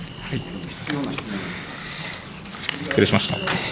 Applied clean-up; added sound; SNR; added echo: none; Chirp, tweet; 16 dB; none.